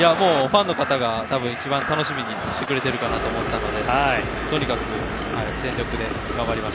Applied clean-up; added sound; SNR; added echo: none; none; none; none.